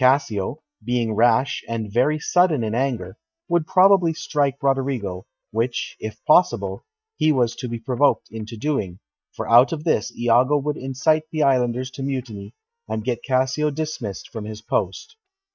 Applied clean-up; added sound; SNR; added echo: neural mask model DeepFilterNet 3.